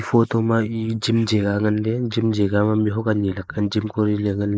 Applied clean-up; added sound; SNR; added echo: neural mask model Resemble Enhance denoiser.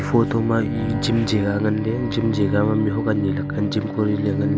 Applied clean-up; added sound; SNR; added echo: none; Bowed string instrument; 4 dB; none.